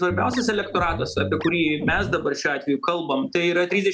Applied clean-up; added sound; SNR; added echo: none; Guitar; 9 dB; none.